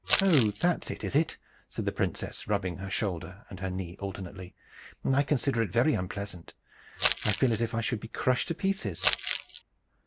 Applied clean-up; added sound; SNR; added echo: none; Crumpling, crinkling; -2 dB; none.